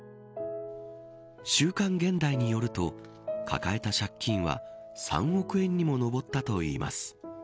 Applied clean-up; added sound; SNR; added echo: none; none; none; none.